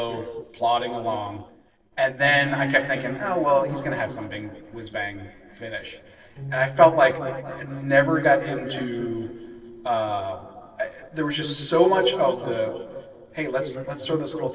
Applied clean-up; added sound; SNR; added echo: neural separator model SepFormer DNS4.